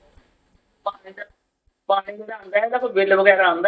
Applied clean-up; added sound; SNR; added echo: neural mask model DeepFilterNet 3.